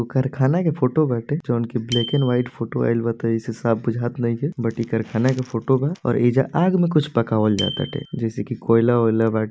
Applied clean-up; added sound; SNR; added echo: none; Bicycle bell; 19 dB; none.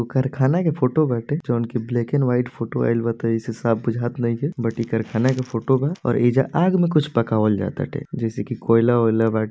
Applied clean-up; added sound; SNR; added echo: none; none; none; none.